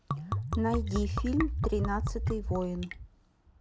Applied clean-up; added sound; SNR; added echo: none; Liquid; -1 dB; none.